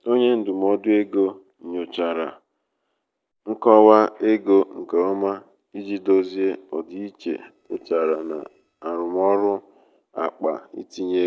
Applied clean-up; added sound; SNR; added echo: neural separator model SepFormer DNS4.